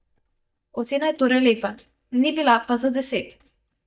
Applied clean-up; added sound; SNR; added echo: neural mask model DeepFilterNet 3.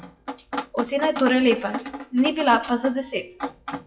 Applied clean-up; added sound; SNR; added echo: classical method WPE with log-MMSE.